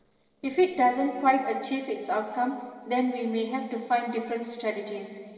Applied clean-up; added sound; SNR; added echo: neural separator model SepFormer DNS4.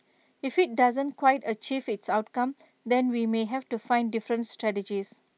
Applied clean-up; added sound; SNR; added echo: none; none; none; none.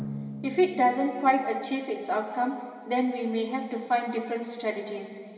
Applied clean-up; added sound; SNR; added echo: none; Drum; 16 dB; reverberation time 2.6 s.